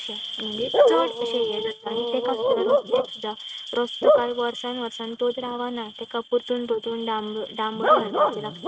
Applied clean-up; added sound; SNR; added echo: neural mask model RNNoise.